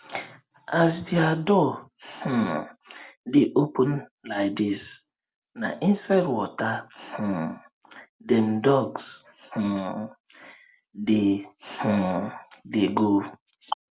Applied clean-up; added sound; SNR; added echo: none; none; none; none.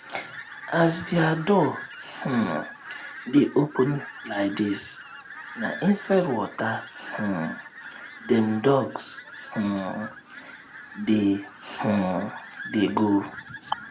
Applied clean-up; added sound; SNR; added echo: none; Fowl; 15 dB; none.